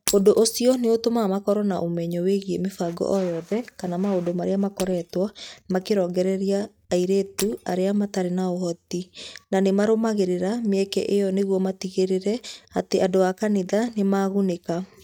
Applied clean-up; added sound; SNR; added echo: neural mask model RNNoise.